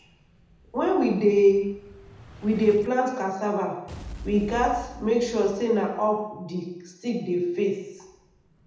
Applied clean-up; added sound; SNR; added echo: none; Explosion; 20 dB; reverberation time 0.9 s.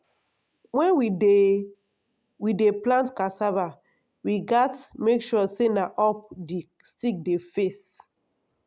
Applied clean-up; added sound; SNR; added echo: none; none; none; none.